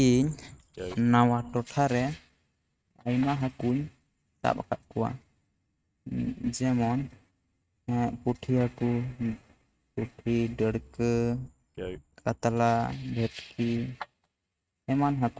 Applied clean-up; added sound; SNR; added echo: neural mask model RNNoise.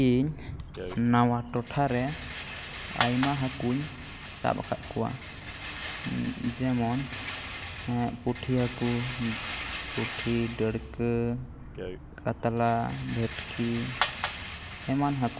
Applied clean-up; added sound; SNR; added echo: none; Rattle; 6 dB; none.